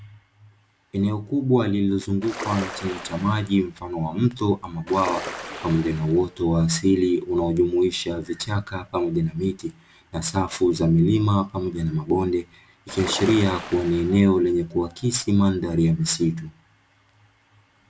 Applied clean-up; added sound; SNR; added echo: none; Ocean; 12 dB; none.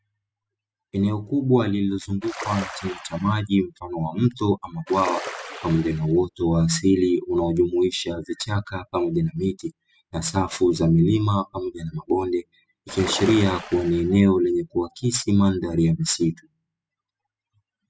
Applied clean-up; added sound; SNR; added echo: classical method spectral subtraction.